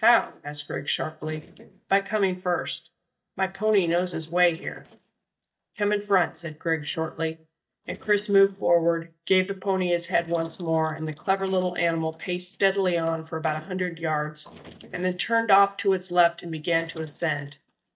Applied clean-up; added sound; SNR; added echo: neural mask model DeepFilterNet 3.